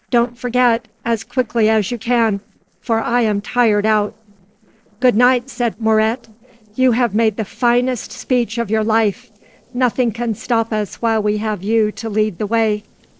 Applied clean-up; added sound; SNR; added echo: neural separator model SepFormer DNS4.